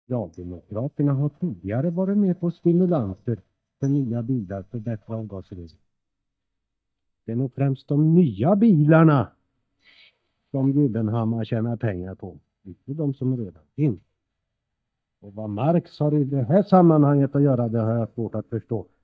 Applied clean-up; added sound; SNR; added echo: neural mask model DeepFilterNet 3.